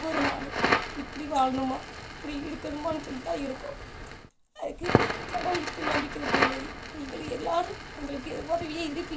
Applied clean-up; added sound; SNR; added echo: none; Crackle; -1 dB; reverberation time 0.2 s.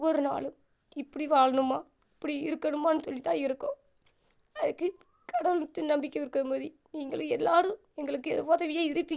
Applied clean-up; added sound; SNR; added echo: none; none; none; none.